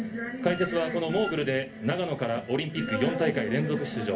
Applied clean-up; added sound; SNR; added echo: none; Wind instrument, woodwind instrument; 13 dB; reverberation time 0.3 s.